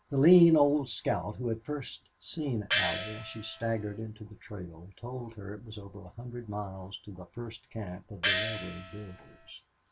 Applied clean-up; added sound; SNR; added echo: none; Gong; 3 dB; none.